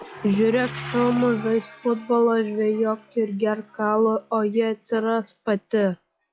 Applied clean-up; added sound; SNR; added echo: classical method log-MMSE.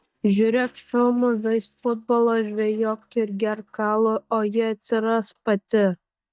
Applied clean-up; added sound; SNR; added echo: neural mask model DeepFilterNet 3.